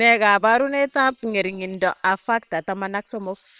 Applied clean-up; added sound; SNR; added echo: neural separator model SepFormer WHAM!.